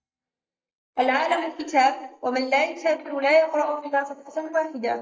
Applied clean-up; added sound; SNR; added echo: neural mask model DeepFilterNet 3.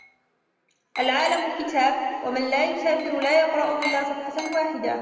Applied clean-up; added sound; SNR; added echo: none; Glass; 14 dB; reverberation time 2.3 s.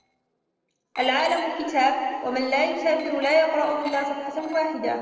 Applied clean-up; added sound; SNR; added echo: neural separator model SepFormer DNS4.